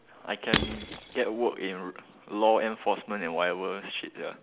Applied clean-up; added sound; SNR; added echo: none; Shatter / Crushing; 4 dB; none.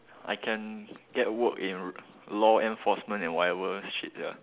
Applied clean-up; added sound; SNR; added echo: none; none; none; none.